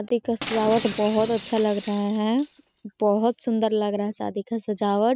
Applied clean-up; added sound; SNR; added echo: none; Shatter; 12 dB; none.